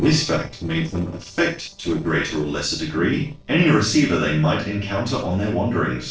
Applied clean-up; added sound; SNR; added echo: neural separator model SepFormer DNS4.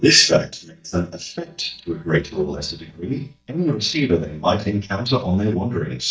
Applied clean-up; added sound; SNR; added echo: neural mask model DeepFilterNet 3.